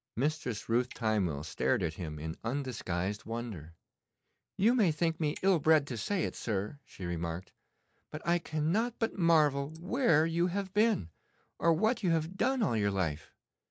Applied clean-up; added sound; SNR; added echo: neural mask model Resemble Enhance denoiser.